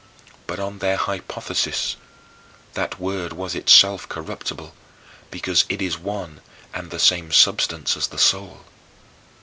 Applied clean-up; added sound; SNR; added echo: none; none; none; none.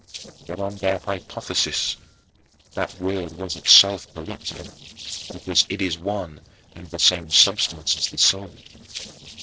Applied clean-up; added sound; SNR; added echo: neural separator model SepFormer DNS4.